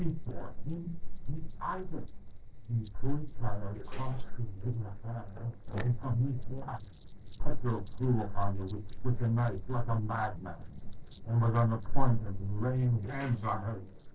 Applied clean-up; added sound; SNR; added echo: neural separator model SepFormer DNS4.